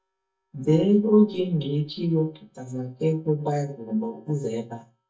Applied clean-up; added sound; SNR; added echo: neural mask model DeepFilterNet 3.